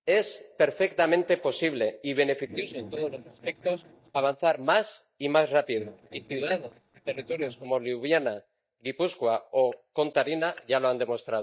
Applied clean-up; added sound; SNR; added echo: neural mask model DeepFilterNet 3.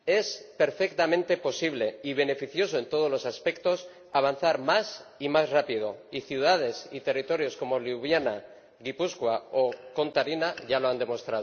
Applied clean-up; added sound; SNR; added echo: none; none; none; none.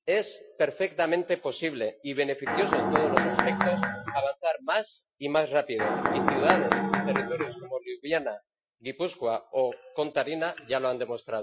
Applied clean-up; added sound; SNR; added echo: classical method Wiener filter.